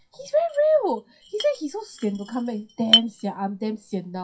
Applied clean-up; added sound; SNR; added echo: classical method WPE with log-MMSE.